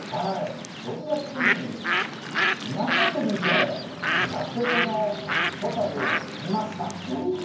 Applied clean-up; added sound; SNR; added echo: none; Bird; -1 dB; reverberation time 0.9 s.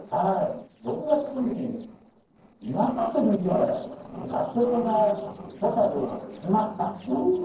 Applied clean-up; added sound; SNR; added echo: neural separator model SepFormer DNS4.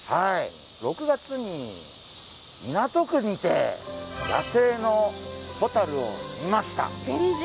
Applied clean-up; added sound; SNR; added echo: none; none; none; none.